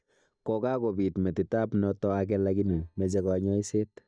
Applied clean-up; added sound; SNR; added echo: neural mask model DeepFilterNet 3.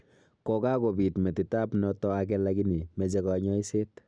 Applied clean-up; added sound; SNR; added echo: none; none; none; none.